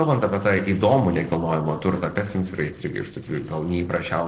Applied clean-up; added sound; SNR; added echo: neural separator model SepFormer DNS4.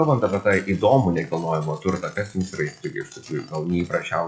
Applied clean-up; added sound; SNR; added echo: classical method WPE with log-MMSE.